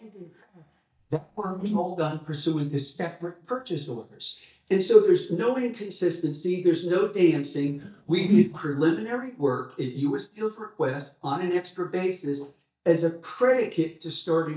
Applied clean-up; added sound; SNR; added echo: neural mask model DeepFilterNet 3.